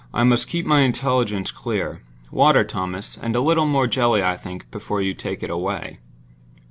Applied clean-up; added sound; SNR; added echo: none; none; none; none.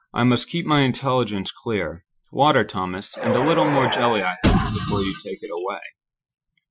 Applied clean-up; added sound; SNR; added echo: classical method Wiener filter.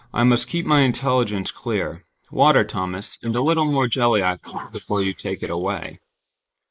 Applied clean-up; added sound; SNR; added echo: neural mask model Resemble Enhance denoiser.